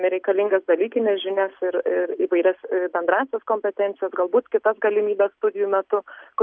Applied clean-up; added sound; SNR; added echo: none; none; none; none.